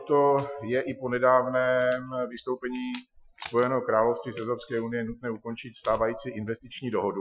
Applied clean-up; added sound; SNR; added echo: classical method Wiener filter.